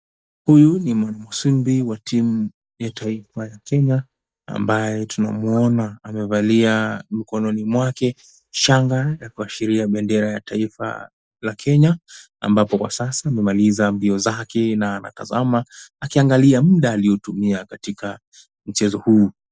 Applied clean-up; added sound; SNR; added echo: neural mask model DeepFilterNet 3.